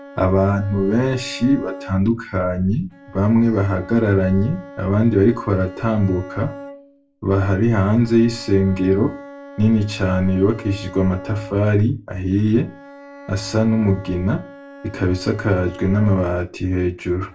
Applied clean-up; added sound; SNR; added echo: none; Bowed string instrument; 19 dB; reverberation time 0.2 s.